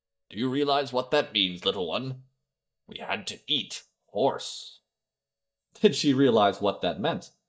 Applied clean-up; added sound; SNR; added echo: neural mask model DeepFilterNet 3.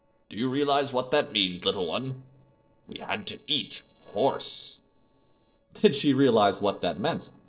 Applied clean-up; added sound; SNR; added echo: neural separator model SepFormer DNS4.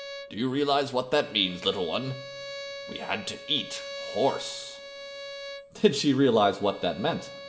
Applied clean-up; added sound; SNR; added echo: none; Bowed string instrument; 14 dB; reverberation time 1.2 s.